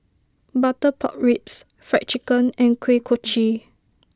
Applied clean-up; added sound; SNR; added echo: none; none; none; none.